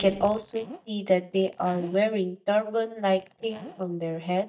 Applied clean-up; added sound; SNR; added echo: neural mask model DeepFilterNet 3.